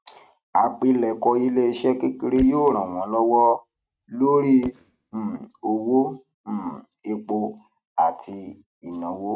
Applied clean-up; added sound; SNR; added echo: neural mask model RNNoise.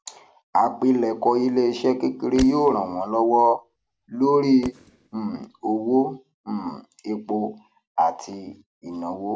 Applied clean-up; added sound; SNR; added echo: none; Fireworks; 18 dB; none.